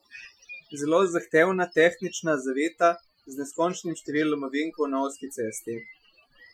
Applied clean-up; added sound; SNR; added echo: classical method Wiener filter.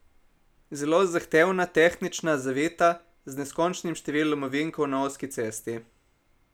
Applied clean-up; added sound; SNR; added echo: none; none; none; none.